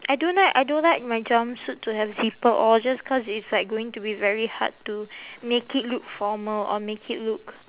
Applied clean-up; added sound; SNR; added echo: none; none; none; none.